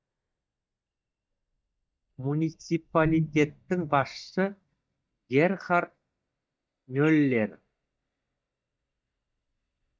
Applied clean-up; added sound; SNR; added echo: neural mask model DeepFilterNet 3.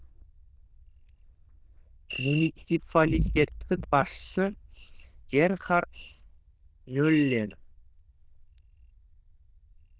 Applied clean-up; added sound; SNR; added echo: neural diffusion model UNIVERSE++.